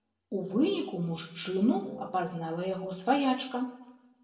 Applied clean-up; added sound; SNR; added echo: none; Wind instrument, woodwind instrument; 17 dB; reverberation time 0.8 s.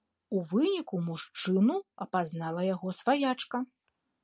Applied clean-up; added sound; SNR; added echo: none; none; none; none.